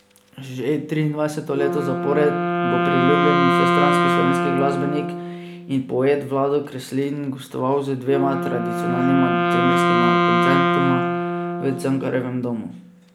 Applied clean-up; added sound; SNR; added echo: none; Wind instrument, woodwind instrument; -1 dB; none.